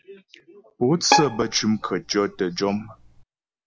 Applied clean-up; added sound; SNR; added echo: none; Bowed string instrument; 3 dB; none.